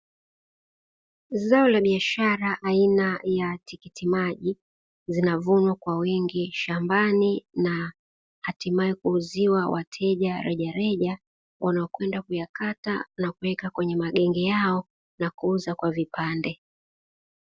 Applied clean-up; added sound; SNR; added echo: none; none; none; none.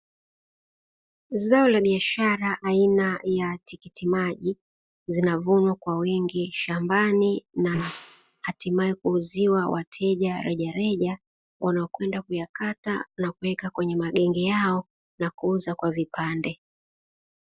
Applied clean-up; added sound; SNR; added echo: neural separator model SepFormer DNS4.